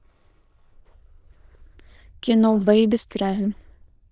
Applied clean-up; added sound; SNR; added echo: neural diffusion model UNIVERSE++.